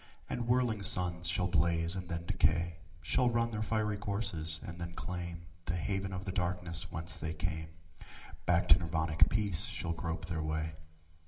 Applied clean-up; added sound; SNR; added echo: none; none; none; reverberation time 0.9 s.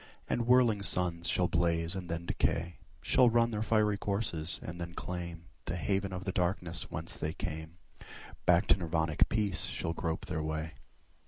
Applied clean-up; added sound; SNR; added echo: none; none; none; none.